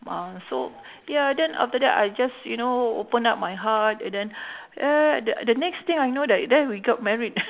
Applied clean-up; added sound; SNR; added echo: none; none; none; none.